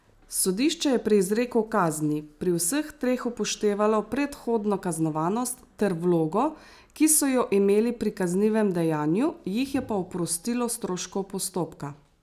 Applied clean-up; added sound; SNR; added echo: none; none; none; none.